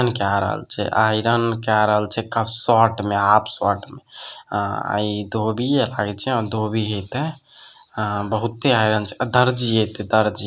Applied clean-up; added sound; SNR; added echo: none; none; none; none.